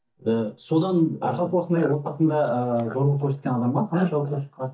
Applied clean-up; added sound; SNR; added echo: neural mask model DeepFilterNet 3.